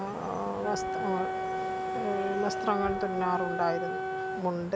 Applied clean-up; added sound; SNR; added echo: none; Wind instrument, woodwind instrument; 2 dB; none.